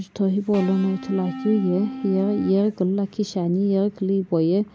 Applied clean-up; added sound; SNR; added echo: none; Electric guitar / Bass guitar; 12 dB; none.